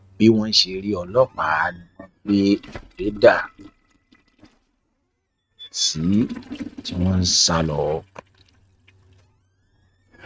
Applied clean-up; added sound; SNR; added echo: neural mask model RNNoise.